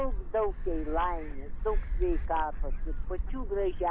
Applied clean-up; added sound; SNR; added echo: none; Gull, seagull; -2 dB; none.